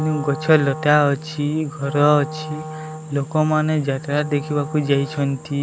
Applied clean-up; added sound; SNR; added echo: none; Wind instrument, woodwind instrument; 12 dB; none.